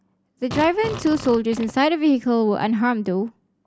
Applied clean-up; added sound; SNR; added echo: none; Fart; 12 dB; none.